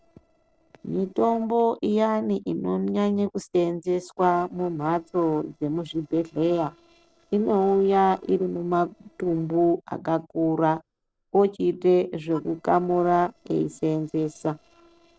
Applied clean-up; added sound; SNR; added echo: neural separator model SepFormer DNS4.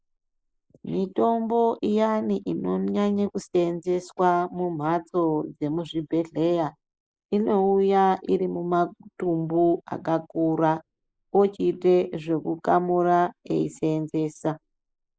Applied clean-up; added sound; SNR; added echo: neural mask model Resemble Enhance denoiser.